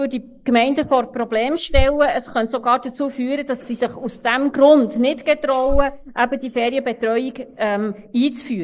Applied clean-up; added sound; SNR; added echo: neural mask model Resemble Enhance denoiser.